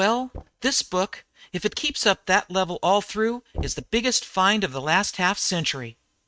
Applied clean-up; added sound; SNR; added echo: neural mask model RNNoise.